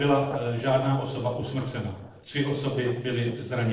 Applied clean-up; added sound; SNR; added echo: neural separator model SepFormer DNS4.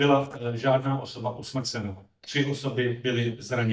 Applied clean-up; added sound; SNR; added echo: neural mask model DeepFilterNet 3.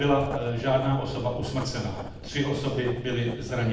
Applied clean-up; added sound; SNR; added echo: none; Writing; 11 dB; reverberation time 0.8 s.